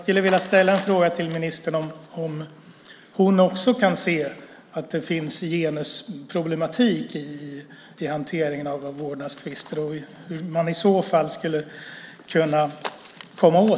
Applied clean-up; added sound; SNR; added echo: none; none; none; none.